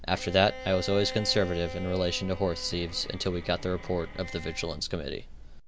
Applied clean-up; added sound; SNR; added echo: none; Bowed string instrument; 14 dB; none.